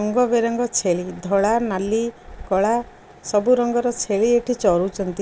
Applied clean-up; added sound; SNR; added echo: none; none; none; none.